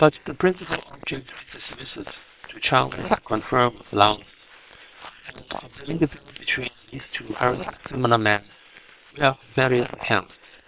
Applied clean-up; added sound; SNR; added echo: neural separator model SepFormer WHAM!.